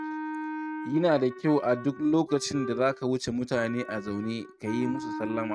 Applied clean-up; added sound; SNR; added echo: neural mask model RNNoise.